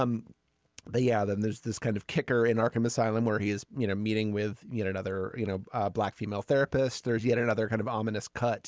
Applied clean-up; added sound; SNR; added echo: none; none; none; none.